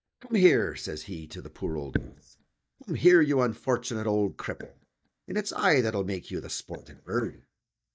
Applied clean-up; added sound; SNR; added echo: neural mask model DeepFilterNet 3.